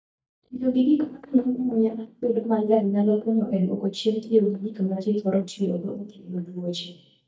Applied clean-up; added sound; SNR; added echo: neural mask model DeepFilterNet 3.